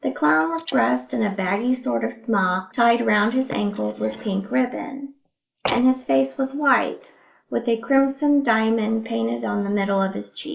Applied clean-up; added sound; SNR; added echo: neural mask model Resemble Enhance denoiser.